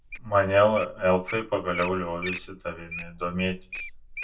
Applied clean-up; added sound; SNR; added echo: none; Wild animals; 13 dB; reverberation time 0.2 s.